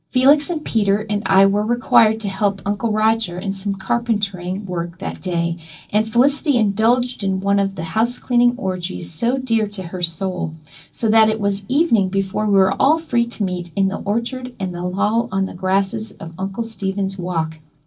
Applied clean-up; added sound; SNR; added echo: none; none; none; reverberation time 0.4 s.